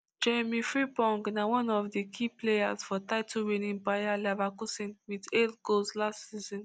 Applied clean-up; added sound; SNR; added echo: none; none; none; none.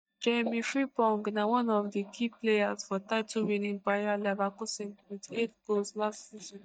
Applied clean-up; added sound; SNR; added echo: neural mask model DeepFilterNet 3.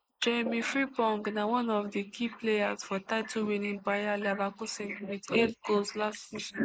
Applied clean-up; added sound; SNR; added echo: neural mask model Resemble Enhance denoiser.